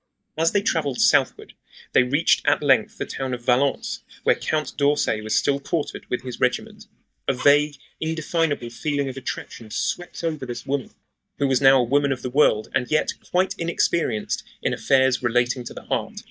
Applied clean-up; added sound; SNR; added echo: neural mask model DeepFilterNet 3.